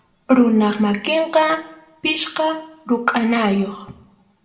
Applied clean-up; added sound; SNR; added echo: none; none; none; reverberation time 0.7 s.